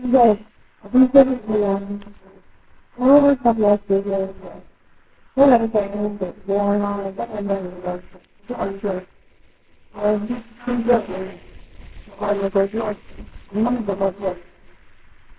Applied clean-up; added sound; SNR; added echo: neural separator model SepFormer WHAMR!.